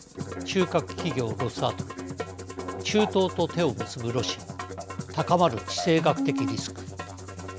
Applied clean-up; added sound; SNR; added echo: none; Musical instrument; 6 dB; none.